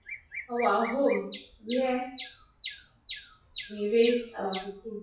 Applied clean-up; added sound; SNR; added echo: classical method WPE with log-MMSE.